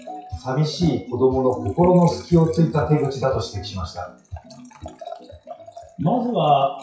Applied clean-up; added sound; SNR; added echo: classical method WPE with log-MMSE.